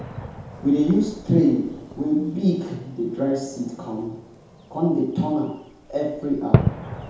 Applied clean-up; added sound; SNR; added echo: none; Fireworks; 6 dB; reverberation time 0.8 s.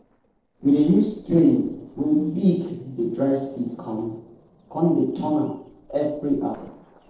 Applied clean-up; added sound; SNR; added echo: neural separator model SepFormer DNS4.